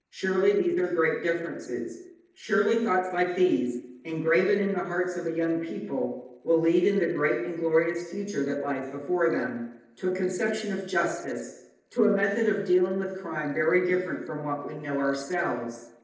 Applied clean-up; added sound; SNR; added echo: neural separator model SepFormer DNS4.